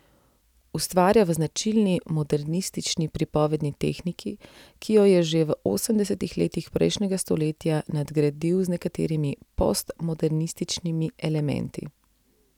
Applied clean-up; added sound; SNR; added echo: none; none; none; none.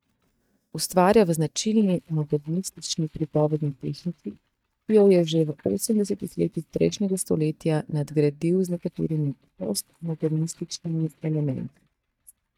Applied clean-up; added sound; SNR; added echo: neural mask model DeepFilterNet 3.